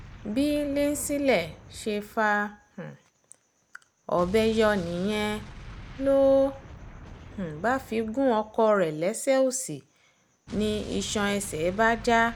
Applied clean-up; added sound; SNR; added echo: none; Explosion; 18 dB; none.